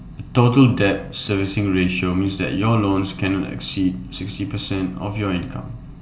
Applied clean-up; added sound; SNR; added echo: none; none; none; reverberation time 0.4 s.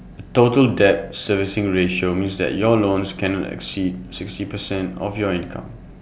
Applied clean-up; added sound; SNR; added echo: none; none; none; none.